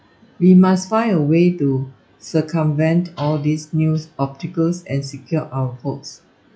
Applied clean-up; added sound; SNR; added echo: classical method log-MMSE.